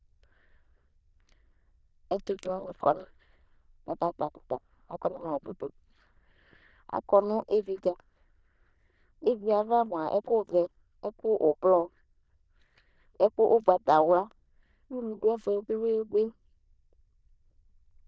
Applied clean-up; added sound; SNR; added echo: neural diffusion model UNIVERSE++.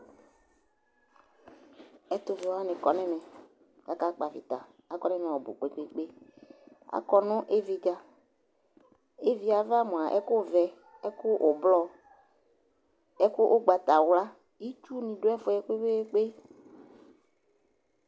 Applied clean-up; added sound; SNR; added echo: none; none; none; none.